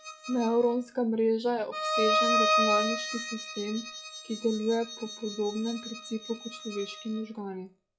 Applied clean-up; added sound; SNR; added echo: classical method log-MMSE.